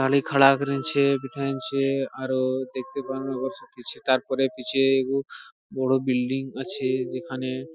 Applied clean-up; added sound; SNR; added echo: classical method spectral subtraction.